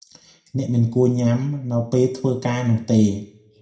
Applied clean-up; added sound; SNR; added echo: none; none; none; reverberation time 0.5 s.